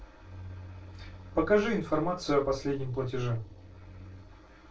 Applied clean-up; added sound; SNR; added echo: neural separator model SepFormer DNS4.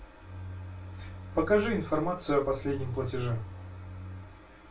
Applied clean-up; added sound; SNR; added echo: none; Bowed string instrument; 11 dB; reverberation time 0.2 s.